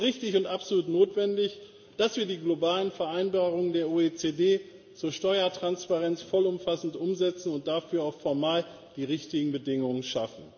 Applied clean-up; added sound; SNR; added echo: none; none; none; reverberation time 1.1 s.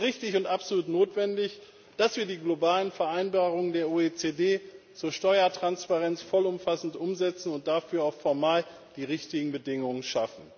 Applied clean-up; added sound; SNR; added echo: none; none; none; none.